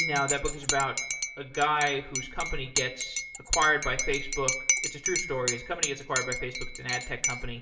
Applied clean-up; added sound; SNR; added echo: none; Cutlery, silverware / Dishes, pots, and pans / Chink, clink; 2 dB; reverberation time 0.6 s.